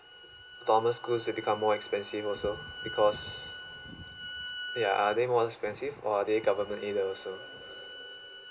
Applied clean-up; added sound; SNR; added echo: none; Bowed string instrument; 12 dB; none.